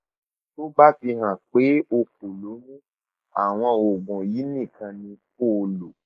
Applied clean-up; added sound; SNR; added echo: neural mask model Resemble Enhance denoiser.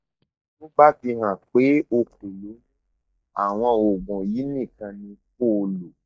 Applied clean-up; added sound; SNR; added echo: neural mask model DeepFilterNet 3.